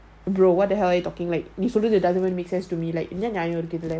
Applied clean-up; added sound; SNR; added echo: none; none; none; none.